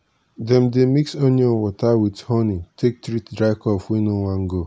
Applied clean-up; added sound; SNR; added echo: none; none; none; none.